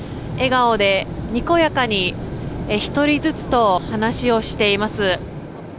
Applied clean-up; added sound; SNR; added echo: none; none; none; none.